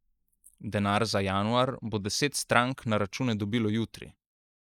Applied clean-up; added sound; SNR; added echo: neural mask model Resemble Enhance denoiser.